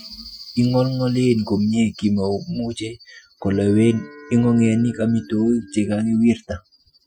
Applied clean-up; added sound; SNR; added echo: classical method Wiener filter.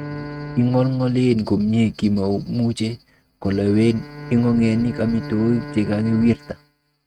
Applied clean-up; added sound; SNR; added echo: neural mask model RNNoise.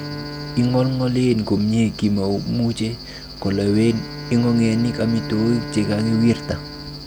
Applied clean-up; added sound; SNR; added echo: none; Bowed string instrument; 13 dB; none.